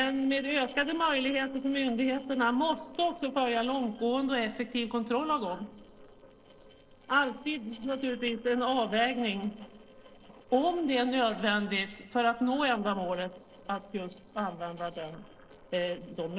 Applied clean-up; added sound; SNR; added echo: neural separator model SepFormer DNS4.